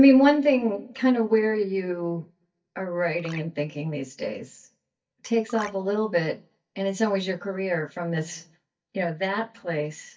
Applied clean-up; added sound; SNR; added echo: neural mask model DeepFilterNet 3.